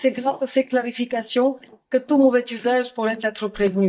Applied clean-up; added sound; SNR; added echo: neural mask model DeepFilterNet 3.